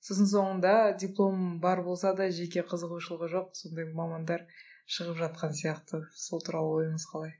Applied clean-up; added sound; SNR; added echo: none; none; none; none.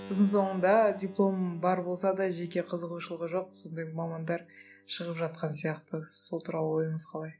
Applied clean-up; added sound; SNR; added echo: none; Keyboard (musical); 20 dB; none.